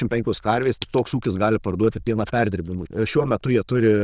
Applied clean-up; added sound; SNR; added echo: neural diffusion model UNIVERSE++.